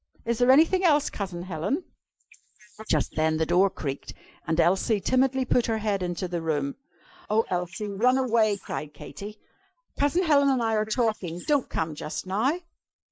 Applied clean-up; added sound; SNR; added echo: neural mask model Resemble Enhance denoiser.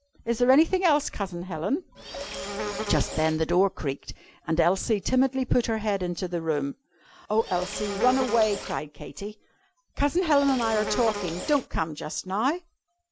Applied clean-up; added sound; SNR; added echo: none; Insect; 7 dB; none.